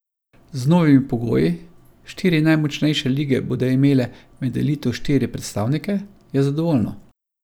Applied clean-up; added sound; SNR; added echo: none; none; none; none.